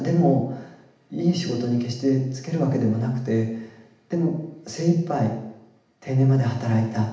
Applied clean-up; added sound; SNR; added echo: none; none; none; reverberation time 0.8 s.